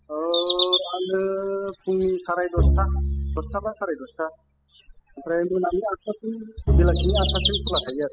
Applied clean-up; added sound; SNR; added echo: classical method spectral subtraction.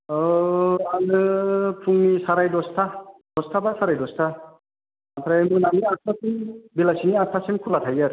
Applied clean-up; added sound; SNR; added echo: none; none; none; none.